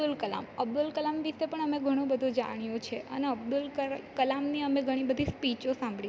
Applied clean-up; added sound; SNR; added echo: none; none; none; none.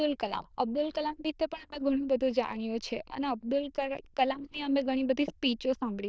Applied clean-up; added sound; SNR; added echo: neural diffusion model UNIVERSE++.